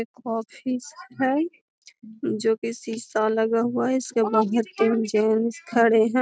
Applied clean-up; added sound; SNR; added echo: none; none; none; none.